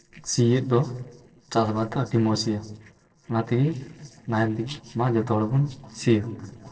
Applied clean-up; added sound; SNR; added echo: neural separator model SepFormer DNS4.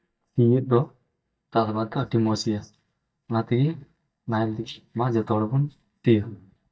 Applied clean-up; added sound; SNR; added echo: neural mask model DeepFilterNet 3.